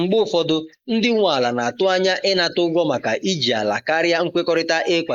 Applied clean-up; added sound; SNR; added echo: neural mask model Resemble Enhance denoiser.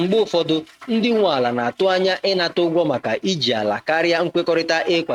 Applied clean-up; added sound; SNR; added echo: neural mask model RNNoise.